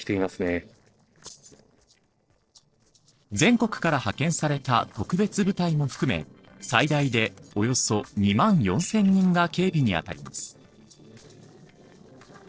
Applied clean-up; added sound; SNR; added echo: neural separator model SepFormer DNS4.